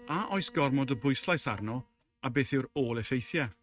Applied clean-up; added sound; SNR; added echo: neural mask model RNNoise.